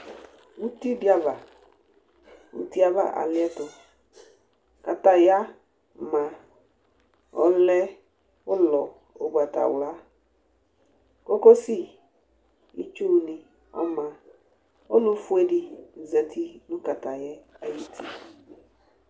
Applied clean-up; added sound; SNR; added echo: none; none; none; none.